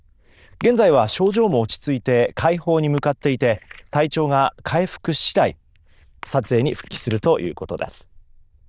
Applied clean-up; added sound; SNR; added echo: neural diffusion model UNIVERSE++.